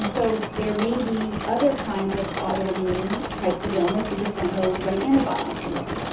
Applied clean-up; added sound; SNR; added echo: none; Mechanisms; 5 dB; reverberation time 0.7 s.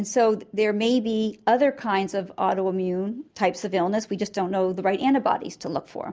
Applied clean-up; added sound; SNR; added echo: none; none; none; none.